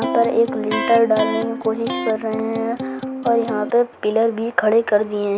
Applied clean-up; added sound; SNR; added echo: none; Electric guitar; 6 dB; none.